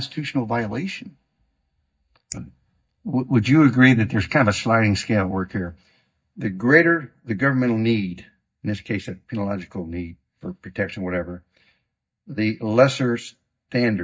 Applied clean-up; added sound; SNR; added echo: neural mask model DeepFilterNet 3.